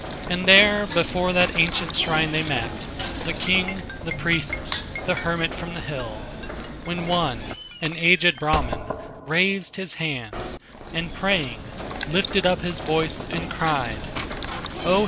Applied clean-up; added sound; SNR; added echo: none; Knock; 6 dB; none.